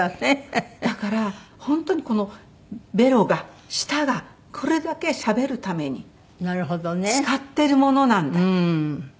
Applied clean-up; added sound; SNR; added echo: none; none; none; none.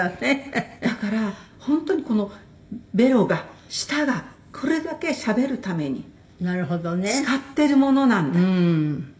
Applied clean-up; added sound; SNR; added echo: none; none; none; reverberation time 0.7 s.